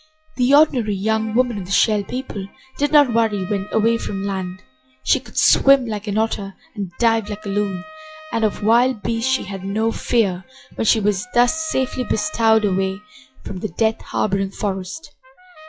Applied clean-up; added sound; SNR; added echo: classical method log-MMSE.